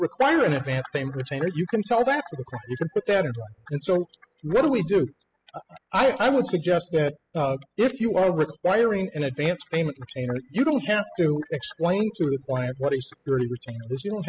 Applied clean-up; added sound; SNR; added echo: classical method spectral subtraction.